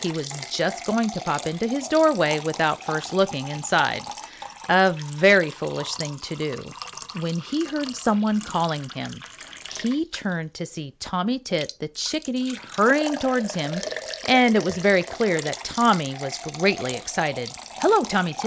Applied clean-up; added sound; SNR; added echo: none; Liquid; 13 dB; none.